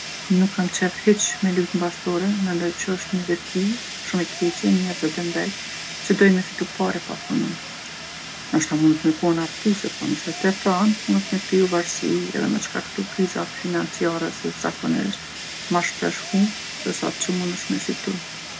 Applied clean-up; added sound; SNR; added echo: none; Fire; 10 dB; none.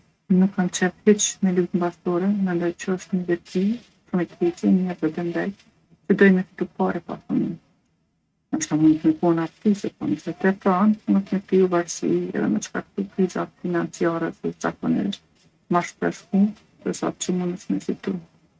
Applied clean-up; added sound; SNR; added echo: neural mask model RNNoise.